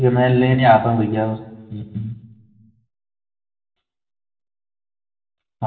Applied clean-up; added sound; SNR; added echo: none; none; none; reverberation time 1.3 s.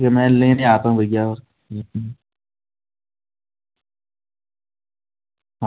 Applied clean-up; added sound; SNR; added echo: none; none; none; none.